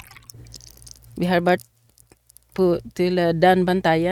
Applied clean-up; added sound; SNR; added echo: neural mask model RNNoise.